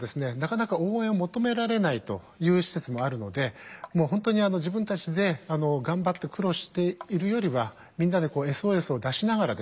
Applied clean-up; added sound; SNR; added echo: neural mask model Resemble Enhance denoiser.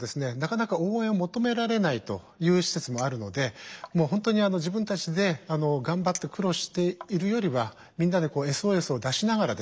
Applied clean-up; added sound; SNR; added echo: neural mask model DeepFilterNet 3.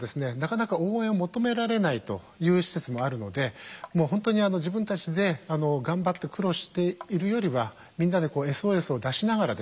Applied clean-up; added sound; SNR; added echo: none; Chink, clink; 20 dB; none.